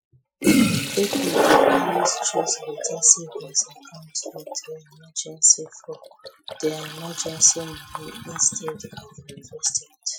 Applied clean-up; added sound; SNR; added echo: classical method Wiener filter.